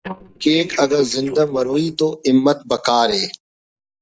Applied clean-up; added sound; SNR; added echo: neural mask model DeepFilterNet 3.